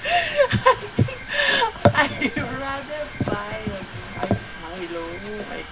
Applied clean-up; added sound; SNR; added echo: none; Mechanisms; 14 dB; reverberation time 0.4 s.